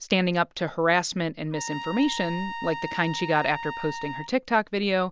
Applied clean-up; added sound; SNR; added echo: none; Trumpet; 10 dB; none.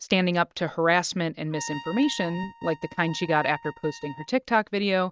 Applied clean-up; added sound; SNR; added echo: neural mask model RNNoise.